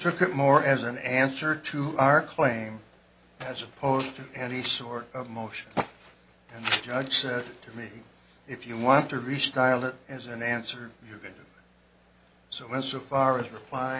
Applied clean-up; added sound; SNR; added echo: none; none; none; none.